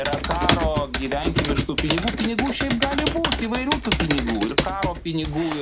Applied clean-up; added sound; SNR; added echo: none; Computer keyboard; -1 dB; none.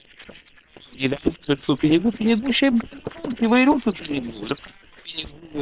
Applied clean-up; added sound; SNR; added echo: neural separator model SepFormer WHAM!.